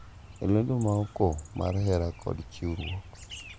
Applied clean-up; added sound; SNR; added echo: none; Chirp, tweet; 17 dB; none.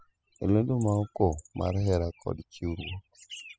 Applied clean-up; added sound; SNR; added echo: classical method spectral subtraction.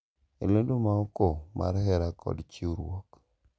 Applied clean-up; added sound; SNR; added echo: none; none; none; none.